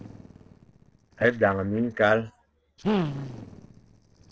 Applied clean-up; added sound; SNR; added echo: neural separator model SepFormer DNS4.